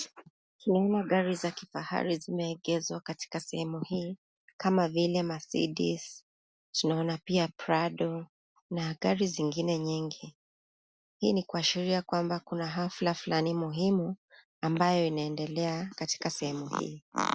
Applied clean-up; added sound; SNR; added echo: none; none; none; none.